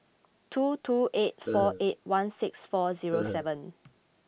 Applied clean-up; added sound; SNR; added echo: none; Burping, eructation; 5 dB; none.